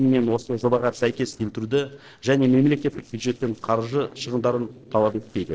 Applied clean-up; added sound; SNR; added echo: neural separator model SepFormer DNS4.